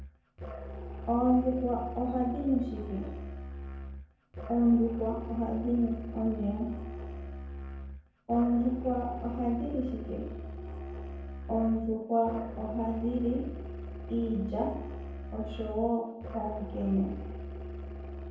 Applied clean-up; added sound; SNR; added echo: none; Musical instrument; 8 dB; reverberation time 0.9 s.